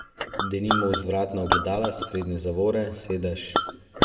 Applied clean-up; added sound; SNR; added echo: none; Chink, clink; 1 dB; reverberation time 1.2 s.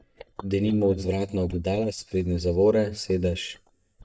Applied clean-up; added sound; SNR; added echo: neural mask model DeepFilterNet 3.